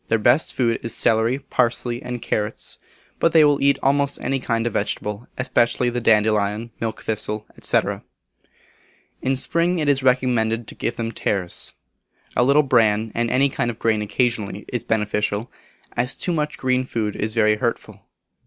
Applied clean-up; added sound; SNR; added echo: none; none; none; none.